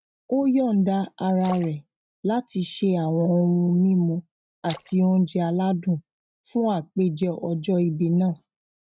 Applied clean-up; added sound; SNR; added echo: neural mask model RNNoise.